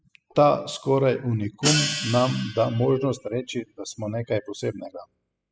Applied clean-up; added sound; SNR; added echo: classical method spectral subtraction.